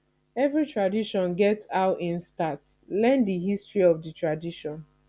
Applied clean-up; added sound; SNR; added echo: none; none; none; none.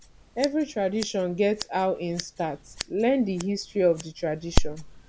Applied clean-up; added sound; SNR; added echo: none; Scissors; 5 dB; none.